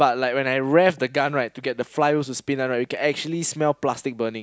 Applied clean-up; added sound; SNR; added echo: none; none; none; none.